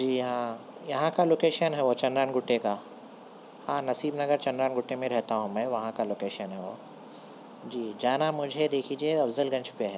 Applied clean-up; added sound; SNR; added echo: none; none; none; none.